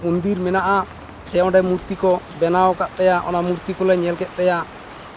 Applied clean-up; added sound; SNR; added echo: none; Crow; 17 dB; none.